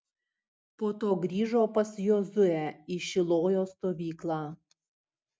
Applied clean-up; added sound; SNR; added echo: none; none; none; none.